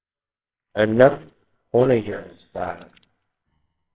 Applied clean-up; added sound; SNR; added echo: neural separator model SepFormer WHAMR!.